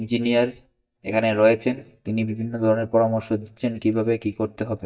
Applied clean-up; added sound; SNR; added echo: neural mask model DeepFilterNet 3.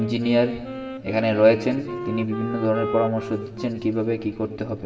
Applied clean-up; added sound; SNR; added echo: none; Wind instrument, woodwind instrument; 10 dB; reverberation time 2.8 s.